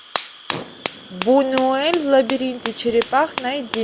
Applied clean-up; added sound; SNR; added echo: none; Fire; 11 dB; none.